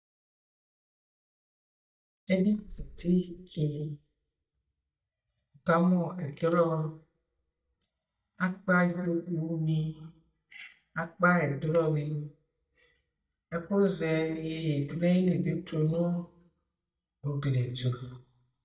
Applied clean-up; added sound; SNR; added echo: neural mask model DeepFilterNet 3.